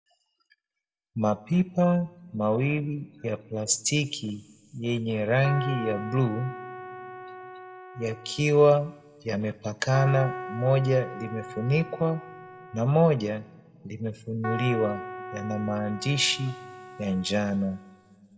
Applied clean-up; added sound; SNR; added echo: none; Keyboard (musical); 11 dB; reverberation time 0.9 s.